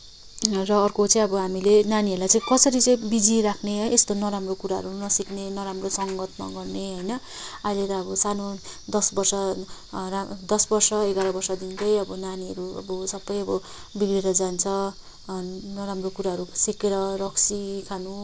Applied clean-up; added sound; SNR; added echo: none; Bowed string instrument; 15 dB; none.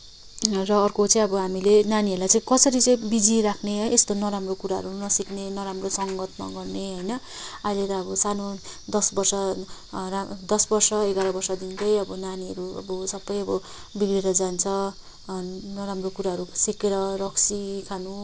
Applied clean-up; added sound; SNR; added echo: none; none; none; none.